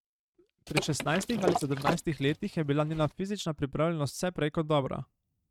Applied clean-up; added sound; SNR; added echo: neural mask model RNNoise.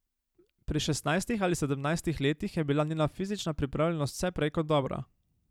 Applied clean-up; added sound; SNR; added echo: none; none; none; none.